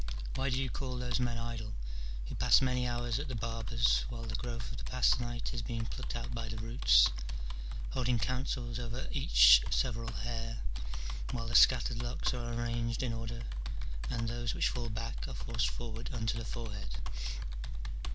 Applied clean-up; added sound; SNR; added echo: none; Computer keyboard; 18 dB; none.